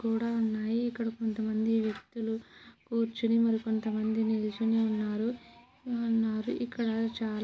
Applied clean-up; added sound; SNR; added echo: none; none; none; none.